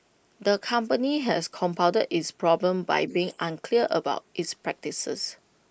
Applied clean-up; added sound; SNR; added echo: neural mask model Resemble Enhance denoiser.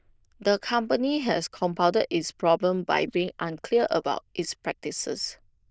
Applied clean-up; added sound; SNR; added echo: neural diffusion model UNIVERSE++.